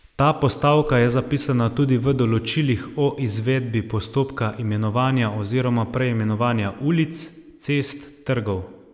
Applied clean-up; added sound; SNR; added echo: none; none; none; none.